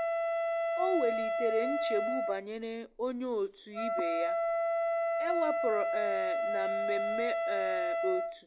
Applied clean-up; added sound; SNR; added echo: none; Wind instrument, woodwind instrument; -4 dB; none.